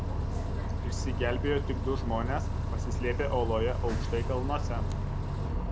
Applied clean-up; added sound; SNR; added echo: none; Bus; -4 dB; none.